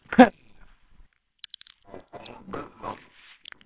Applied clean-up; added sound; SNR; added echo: neural separator model SepFormer WHAMR!.